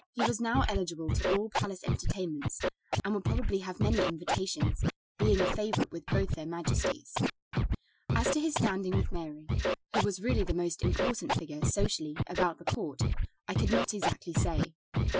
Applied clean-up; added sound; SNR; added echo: classical method Wiener filter.